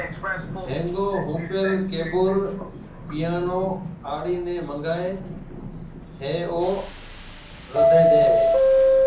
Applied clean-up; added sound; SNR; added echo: none; Subway, metro, underground; -3 dB; reverberation time 0.5 s.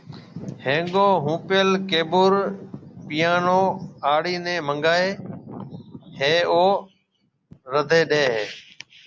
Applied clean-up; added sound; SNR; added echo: none; none; none; none.